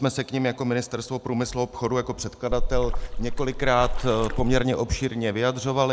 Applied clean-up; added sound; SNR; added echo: none; Splash, splatter; 0 dB; none.